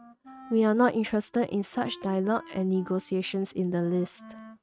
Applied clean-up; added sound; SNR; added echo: neural mask model RNNoise.